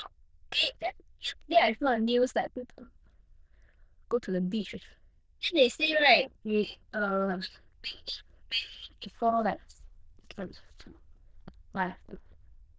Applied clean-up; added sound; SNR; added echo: neural diffusion model UNIVERSE++.